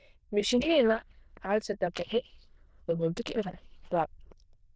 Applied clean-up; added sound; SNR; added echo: neural diffusion model UNIVERSE++.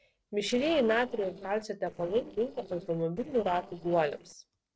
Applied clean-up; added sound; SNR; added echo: neural separator model SepFormer DNS4.